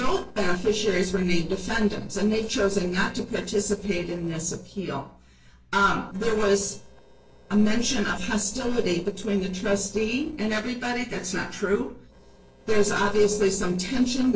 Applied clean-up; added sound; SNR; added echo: neural separator model SepFormer DNS4.